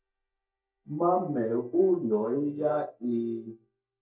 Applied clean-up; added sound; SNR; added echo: neural mask model DeepFilterNet 3.